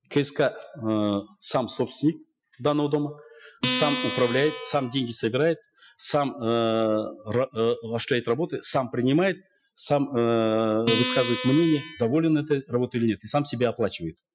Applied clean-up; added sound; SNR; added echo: classical method Wiener filter.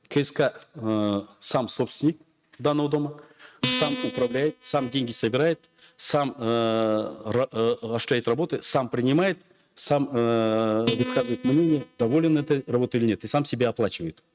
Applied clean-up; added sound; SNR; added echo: neural mask model RNNoise.